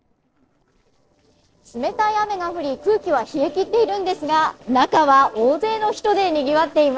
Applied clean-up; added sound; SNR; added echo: neural separator model SepFormer DNS4.